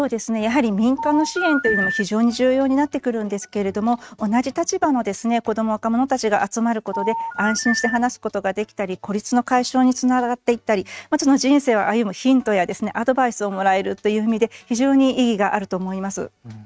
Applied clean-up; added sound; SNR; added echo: neural mask model RNNoise.